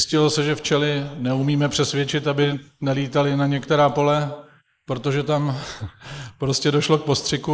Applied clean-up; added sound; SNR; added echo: neural mask model Resemble Enhance denoiser.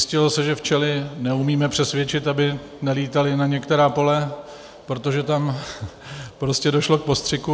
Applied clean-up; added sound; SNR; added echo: none; none; none; none.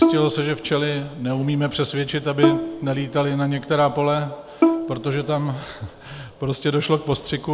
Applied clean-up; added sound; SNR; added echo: none; Bowed string instrument; 2 dB; none.